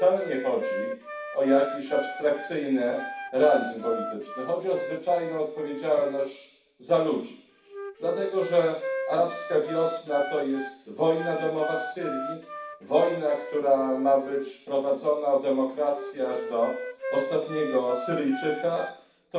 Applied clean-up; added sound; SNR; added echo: none; Wind instrument, woodwind instrument; 10 dB; reverberation time 0.6 s.